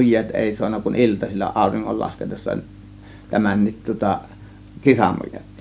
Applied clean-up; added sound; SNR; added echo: none; none; none; none.